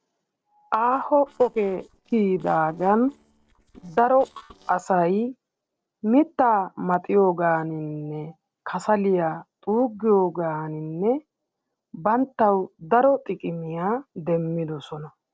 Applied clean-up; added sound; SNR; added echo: neural separator model SepFormer DNS4.